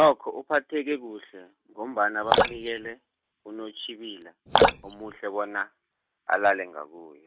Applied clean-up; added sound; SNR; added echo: neural mask model RNNoise.